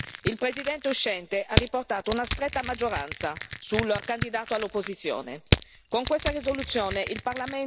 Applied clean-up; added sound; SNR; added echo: none; Crushing; 3 dB; none.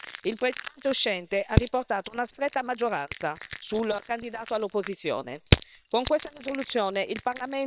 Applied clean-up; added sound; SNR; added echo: neural separator model SepFormer WHAM!.